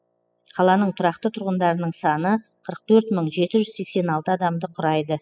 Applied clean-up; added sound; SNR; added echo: classical method spectral subtraction.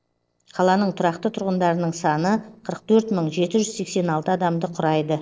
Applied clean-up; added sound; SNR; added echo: neural separator model SepFormer DNS4.